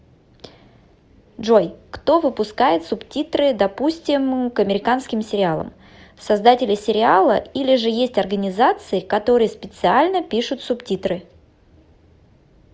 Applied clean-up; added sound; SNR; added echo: none; none; none; none.